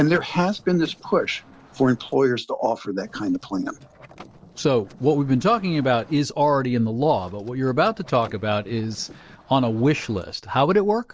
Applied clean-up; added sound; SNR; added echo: neural separator model SepFormer DNS4.